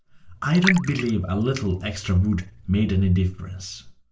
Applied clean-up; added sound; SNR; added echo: none; Liquid; 12 dB; reverberation time 0.3 s.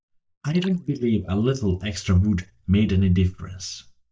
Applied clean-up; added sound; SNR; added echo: neural mask model DeepFilterNet 3.